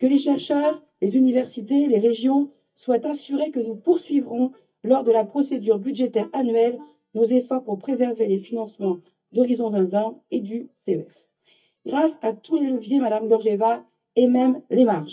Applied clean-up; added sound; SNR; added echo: neural mask model DeepFilterNet 3.